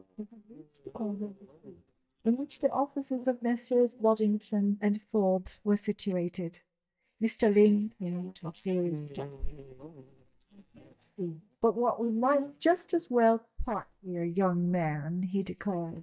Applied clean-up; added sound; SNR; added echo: neural mask model DeepFilterNet 3.